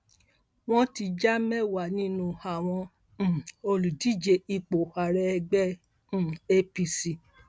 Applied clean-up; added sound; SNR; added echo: none; none; none; none.